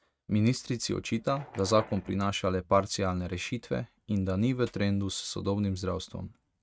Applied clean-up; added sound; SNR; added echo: neural mask model RNNoise.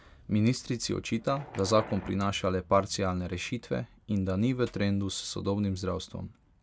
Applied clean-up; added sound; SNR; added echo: none; Wild animals; 16 dB; none.